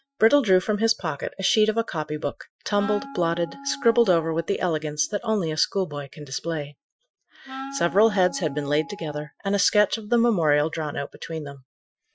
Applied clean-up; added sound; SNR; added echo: classical method Wiener filter.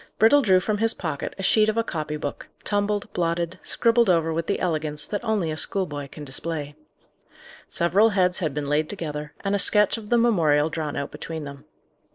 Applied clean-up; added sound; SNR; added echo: none; none; none; none.